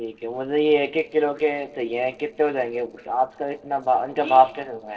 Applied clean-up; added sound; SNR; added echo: neural separator model SepFormer DNS4.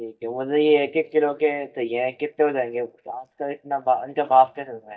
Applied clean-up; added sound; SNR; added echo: neural mask model DeepFilterNet 3.